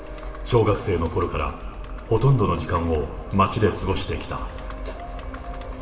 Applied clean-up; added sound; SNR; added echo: none; Computer keyboard; 12 dB; reverberation time 2.3 s.